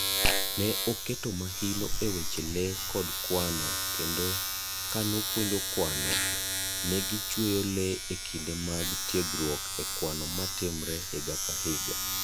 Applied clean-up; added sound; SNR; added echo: none; Domestic sounds, home sounds; -2 dB; none.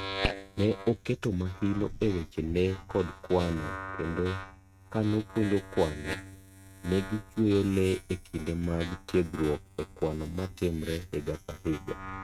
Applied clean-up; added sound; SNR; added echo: neural mask model RNNoise.